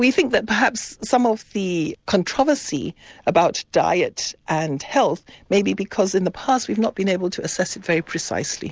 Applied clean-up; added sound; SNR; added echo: none; none; none; none.